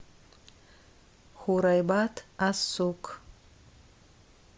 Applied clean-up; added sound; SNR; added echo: none; none; none; none.